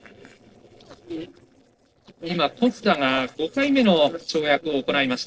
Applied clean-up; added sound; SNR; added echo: neural separator model SepFormer DNS4.